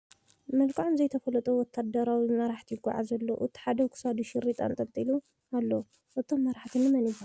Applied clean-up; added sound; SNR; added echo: none; none; none; none.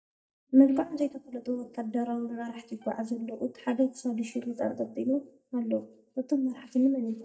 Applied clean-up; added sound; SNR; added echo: neural mask model DeepFilterNet 3.